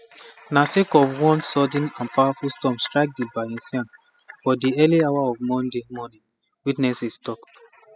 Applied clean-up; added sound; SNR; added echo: classical method spectral subtraction.